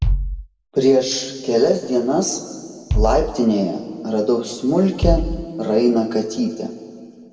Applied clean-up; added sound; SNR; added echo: none; Bass drum; 5 dB; reverberation time 1.7 s.